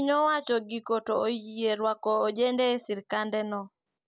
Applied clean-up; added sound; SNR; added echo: none; none; none; none.